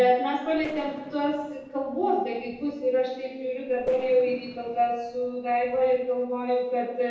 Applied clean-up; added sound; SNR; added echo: neural separator model SepFormer DNS4.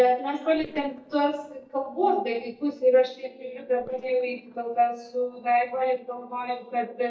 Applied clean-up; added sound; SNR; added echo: neural mask model DeepFilterNet 3.